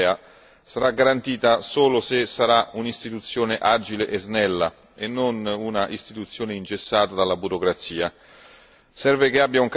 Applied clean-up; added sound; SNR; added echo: none; none; none; none.